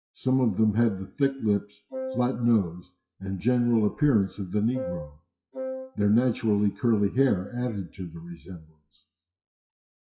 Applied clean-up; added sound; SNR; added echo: classical method WPE with log-MMSE.